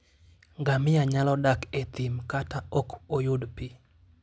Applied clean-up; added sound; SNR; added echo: none; none; none; none.